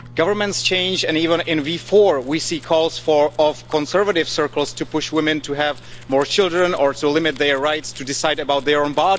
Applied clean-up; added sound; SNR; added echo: none; Domestic sounds, home sounds + Microwave oven; 19 dB; none.